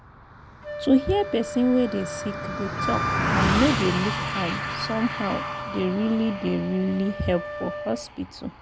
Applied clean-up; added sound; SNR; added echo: none; Wind instrument, woodwind instrument + Car passing by; 3 dB; none.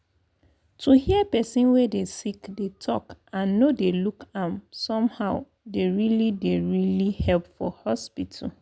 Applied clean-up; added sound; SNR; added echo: none; none; none; none.